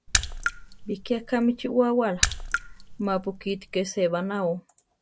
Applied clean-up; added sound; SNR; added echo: none; Raindrop / Splash, splatter; 4 dB; none.